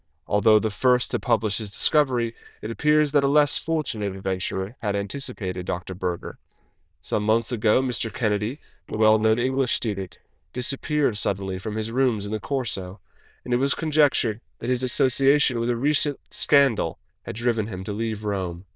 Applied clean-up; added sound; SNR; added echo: neural diffusion model UNIVERSE++.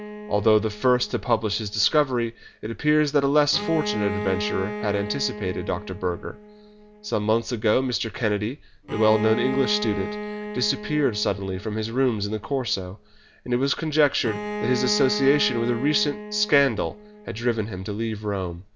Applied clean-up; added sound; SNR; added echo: none; Bowed string instrument; 10 dB; none.